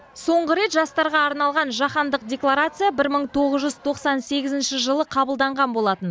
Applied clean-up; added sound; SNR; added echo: none; none; none; none.